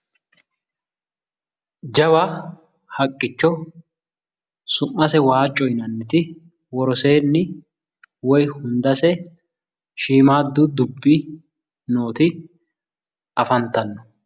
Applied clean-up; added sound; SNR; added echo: none; none; none; none.